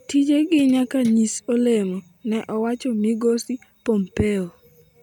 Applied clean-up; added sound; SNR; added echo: none; none; none; none.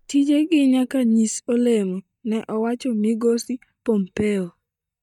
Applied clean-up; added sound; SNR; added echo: neural mask model DeepFilterNet 3.